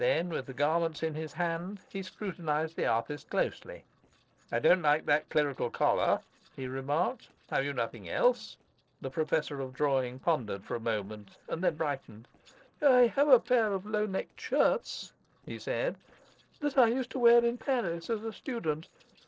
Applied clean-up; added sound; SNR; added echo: neural separator model SepFormer DNS4.